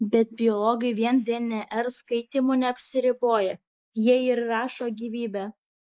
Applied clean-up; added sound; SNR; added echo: neural mask model Resemble Enhance denoiser.